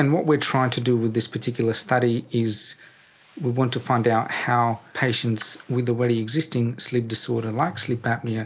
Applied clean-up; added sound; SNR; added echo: none; none; none; none.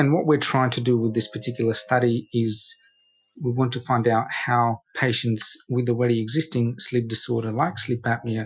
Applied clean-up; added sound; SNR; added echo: classical method Wiener filter.